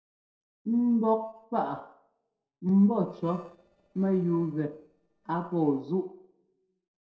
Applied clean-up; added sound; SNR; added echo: neural separator model SepFormer DNS4.